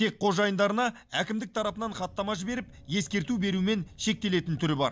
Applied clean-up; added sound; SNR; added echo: none; none; none; none.